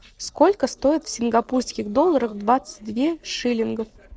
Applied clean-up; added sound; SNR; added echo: neural separator model SepFormer DNS4.